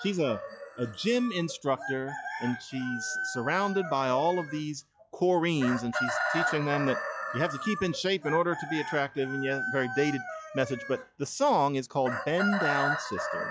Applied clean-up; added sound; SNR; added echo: classical method log-MMSE.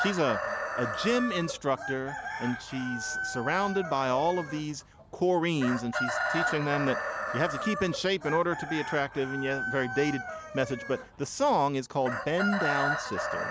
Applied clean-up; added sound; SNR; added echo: none; Chicken, rooster; 5 dB; none.